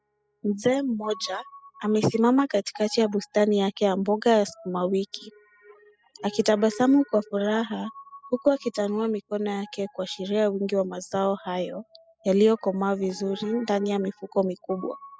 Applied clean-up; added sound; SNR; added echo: classical method spectral subtraction.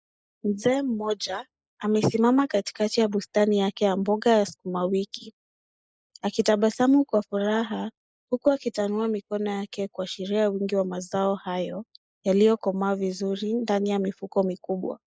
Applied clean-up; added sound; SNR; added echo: neural mask model Resemble Enhance denoiser.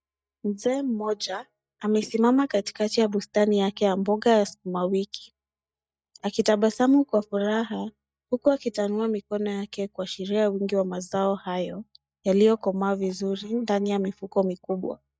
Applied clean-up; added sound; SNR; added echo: neural mask model DeepFilterNet 3.